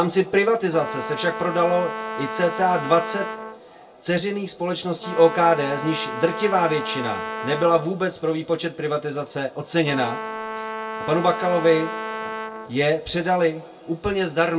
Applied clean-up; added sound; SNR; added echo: none; Brass instrument; 8 dB; reverberation time 0.2 s.